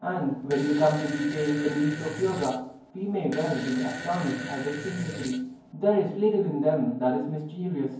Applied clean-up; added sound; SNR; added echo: none; Fart; 12 dB; reverberation time 0.9 s.